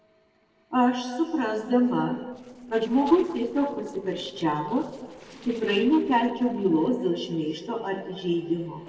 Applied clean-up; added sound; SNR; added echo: neural separator model SepFormer DNS4.